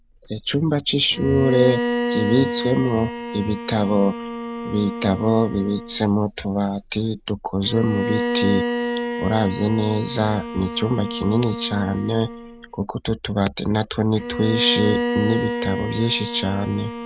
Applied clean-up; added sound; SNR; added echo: none; Bowed string instrument; 6 dB; none.